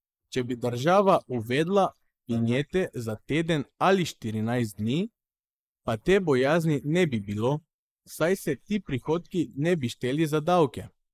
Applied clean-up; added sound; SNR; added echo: neural mask model Resemble Enhance denoiser.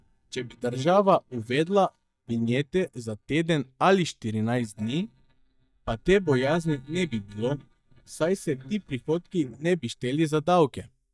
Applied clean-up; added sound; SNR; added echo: neural mask model DeepFilterNet 3.